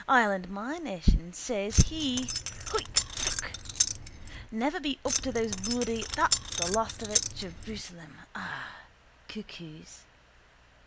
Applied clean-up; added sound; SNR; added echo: none; Keys jangling; 2 dB; none.